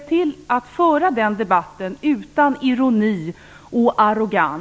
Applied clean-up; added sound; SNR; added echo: none; none; none; none.